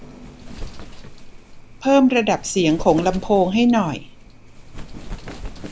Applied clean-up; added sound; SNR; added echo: none; Wind; 13 dB; none.